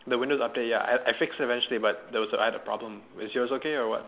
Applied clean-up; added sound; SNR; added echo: none; none; none; none.